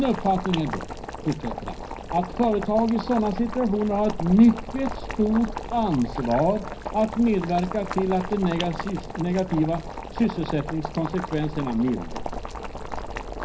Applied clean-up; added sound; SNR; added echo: none; Boiling; 8 dB; reverberation time 0.4 s.